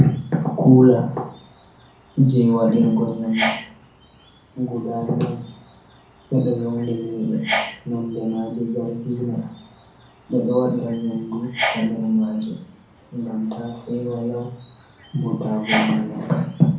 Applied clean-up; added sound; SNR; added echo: none; Sneeze; 11 dB; reverberation time 0.5 s.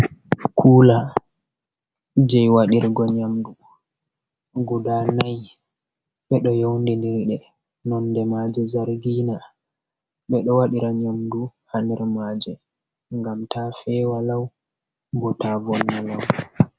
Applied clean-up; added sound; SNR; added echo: none; none; none; none.